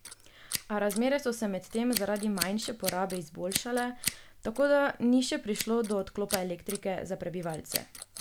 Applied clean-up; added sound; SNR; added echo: none; Scissors; 9 dB; none.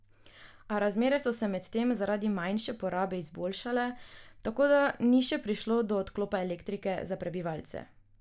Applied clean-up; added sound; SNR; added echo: none; none; none; none.